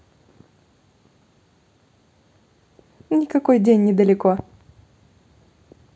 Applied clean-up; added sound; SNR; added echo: none; none; none; none.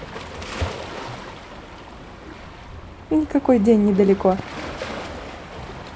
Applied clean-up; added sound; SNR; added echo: none; Waves, surf; 10 dB; none.